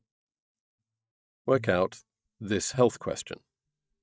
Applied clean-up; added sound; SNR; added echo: neural mask model DeepFilterNet 3.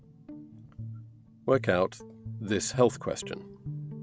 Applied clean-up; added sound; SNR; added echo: none; Guitar; 11 dB; none.